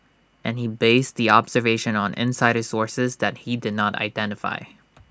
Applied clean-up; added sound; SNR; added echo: none; none; none; none.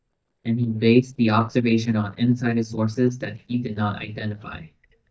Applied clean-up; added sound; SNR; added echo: neural mask model DeepFilterNet 3.